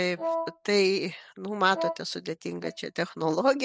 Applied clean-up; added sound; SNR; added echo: neural mask model DeepFilterNet 3.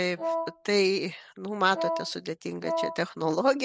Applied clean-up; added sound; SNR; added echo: none; Wind instrument, woodwind instrument; 4 dB; none.